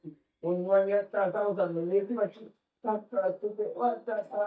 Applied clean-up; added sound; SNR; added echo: neural mask model DeepFilterNet 3.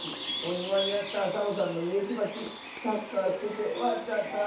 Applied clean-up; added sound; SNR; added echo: none; Bird; 8 dB; reverberation time 0.6 s.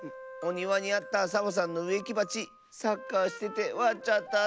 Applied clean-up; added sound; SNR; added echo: none; none; none; none.